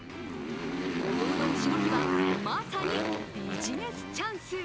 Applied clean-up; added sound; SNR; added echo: none; Motorcycle; -5 dB; none.